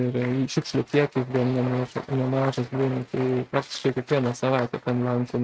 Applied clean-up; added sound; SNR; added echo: neural mask model RNNoise.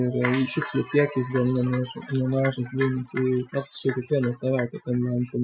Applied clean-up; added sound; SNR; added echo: classical method Wiener filter.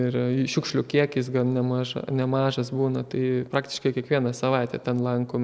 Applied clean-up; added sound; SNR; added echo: none; none; none; none.